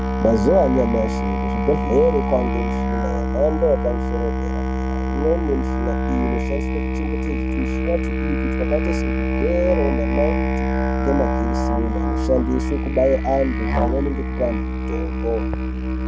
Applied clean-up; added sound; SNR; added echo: none; Musical instrument; -2 dB; none.